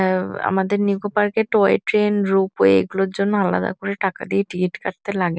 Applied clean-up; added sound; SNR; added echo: none; none; none; none.